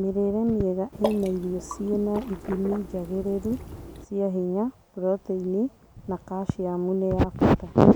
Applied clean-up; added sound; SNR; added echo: none; Water / Liquid; 11 dB; none.